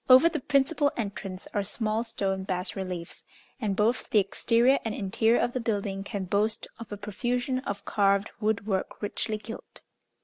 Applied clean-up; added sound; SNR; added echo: none; none; none; none.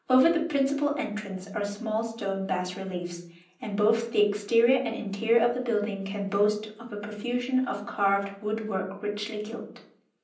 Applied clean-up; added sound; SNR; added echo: none; none; none; reverberation time 0.6 s.